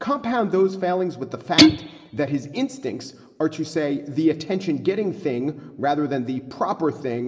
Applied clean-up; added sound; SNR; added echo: none; Guitar; -4 dB; reverberation time 0.9 s.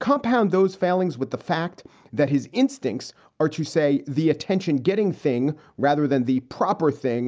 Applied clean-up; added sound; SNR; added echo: none; none; none; none.